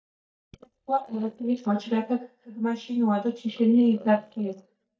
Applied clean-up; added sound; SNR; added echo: neural mask model DeepFilterNet 3.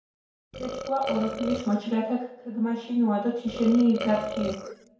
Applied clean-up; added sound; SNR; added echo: none; Burping, eructation; 8 dB; reverberation time 2.3 s.